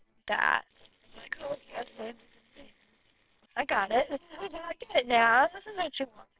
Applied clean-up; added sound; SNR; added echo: neural separator model SepFormer WHAMR!.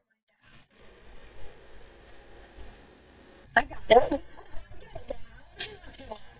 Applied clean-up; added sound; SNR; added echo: neural mask model DeepFilterNet 3.